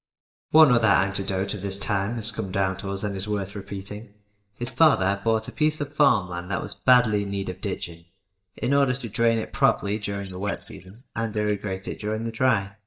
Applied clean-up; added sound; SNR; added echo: neural mask model DeepFilterNet 3.